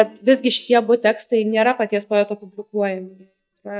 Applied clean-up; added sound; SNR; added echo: neural mask model DeepFilterNet 3.